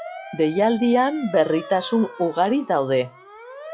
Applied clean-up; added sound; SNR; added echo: classical method log-MMSE.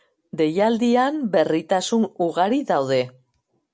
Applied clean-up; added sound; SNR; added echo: none; none; none; none.